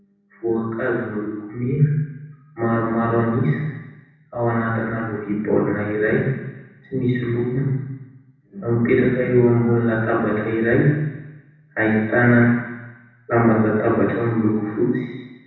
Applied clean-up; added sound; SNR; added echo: none; none; none; reverberation time 1.1 s.